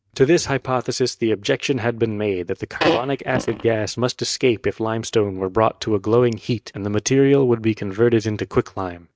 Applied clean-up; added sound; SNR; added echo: neural mask model RNNoise.